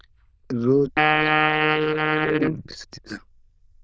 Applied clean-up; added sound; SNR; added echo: neural diffusion model UNIVERSE++.